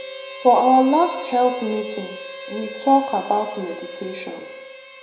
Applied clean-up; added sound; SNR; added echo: none; Harmonica; 14 dB; reverberation time 0.7 s.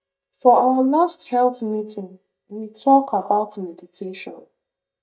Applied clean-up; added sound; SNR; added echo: neural mask model DeepFilterNet 3.